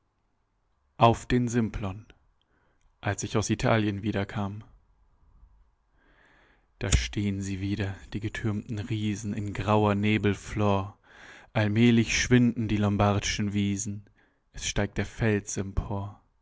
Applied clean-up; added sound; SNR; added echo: none; Fire; 9 dB; none.